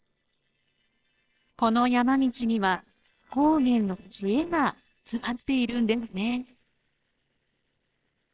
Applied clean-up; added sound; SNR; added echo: neural separator model SepFormer WHAMR!.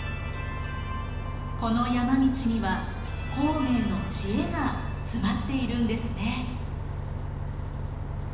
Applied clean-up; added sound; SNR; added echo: none; Bus; 2 dB; reverberation time 1.0 s.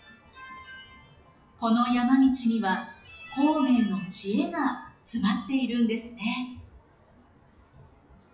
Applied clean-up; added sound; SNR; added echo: classical method WPE with log-MMSE.